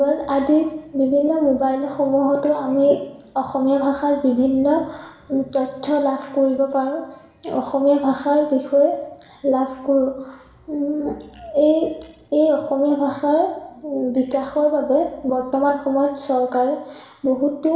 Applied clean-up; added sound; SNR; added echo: none; none; none; reverberation time 0.9 s.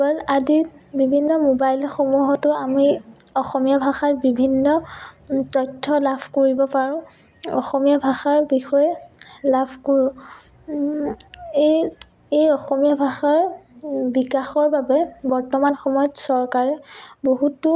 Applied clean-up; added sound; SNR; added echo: none; none; none; none.